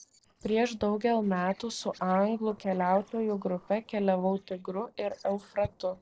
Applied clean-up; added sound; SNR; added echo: neural separator model SepFormer DNS4.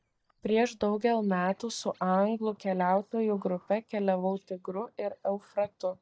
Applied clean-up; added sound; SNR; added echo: neural mask model DeepFilterNet 3.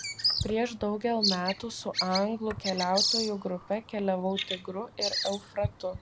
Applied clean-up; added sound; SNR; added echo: none; Bird vocalization, bird call, bird song; 3 dB; none.